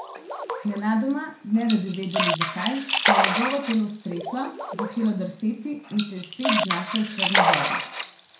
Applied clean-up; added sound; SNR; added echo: none; Splash, splatter; 0 dB; reverberation time 0.4 s.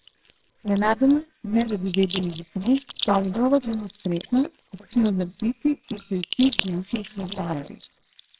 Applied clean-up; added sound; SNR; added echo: neural separator model SepFormer WHAMR!.